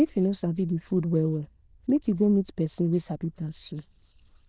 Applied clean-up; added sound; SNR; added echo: neural diffusion model UNIVERSE++.